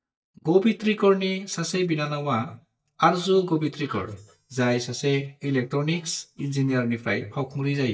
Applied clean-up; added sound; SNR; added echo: neural mask model DeepFilterNet 3.